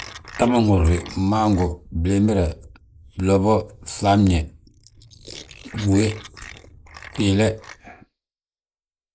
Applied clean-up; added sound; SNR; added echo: neural mask model Resemble Enhance denoiser.